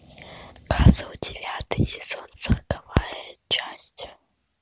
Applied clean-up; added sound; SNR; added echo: none; none; none; none.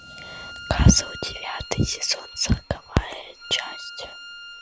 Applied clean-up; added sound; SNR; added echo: none; Bowed string instrument; 15 dB; none.